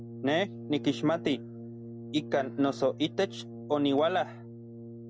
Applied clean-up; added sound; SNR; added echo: none; Brass instrument; 12 dB; none.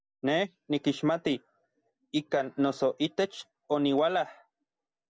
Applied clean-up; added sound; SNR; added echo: none; none; none; none.